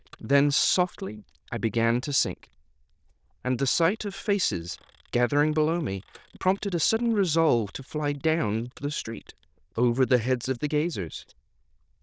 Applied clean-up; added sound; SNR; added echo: neural diffusion model UNIVERSE++.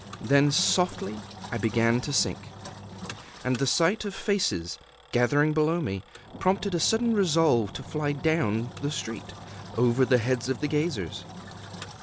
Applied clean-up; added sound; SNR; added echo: none; Engine; 15 dB; none.